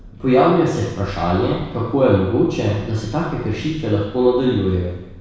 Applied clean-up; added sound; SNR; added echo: none; Thunder; 20 dB; reverberation time 1.1 s.